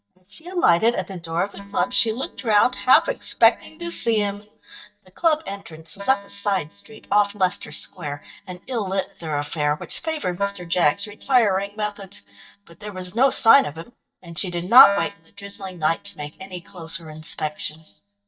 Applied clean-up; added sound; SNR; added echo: neural mask model DeepFilterNet 3.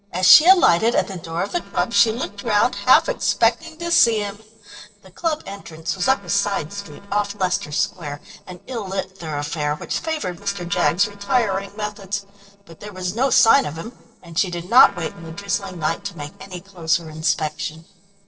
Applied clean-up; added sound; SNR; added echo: neural separator model SepFormer DNS4.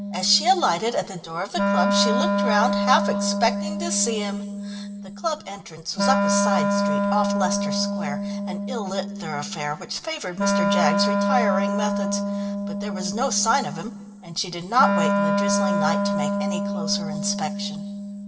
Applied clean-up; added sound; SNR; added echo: none; Wind instrument, woodwind instrument; -2 dB; reverberation time 1.3 s.